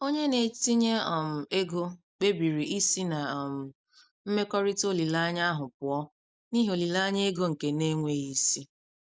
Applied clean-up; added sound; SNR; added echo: none; none; none; none.